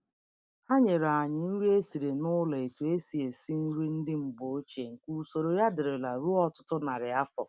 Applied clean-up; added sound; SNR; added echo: none; none; none; none.